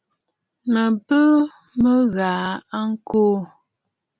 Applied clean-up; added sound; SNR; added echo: none; none; none; none.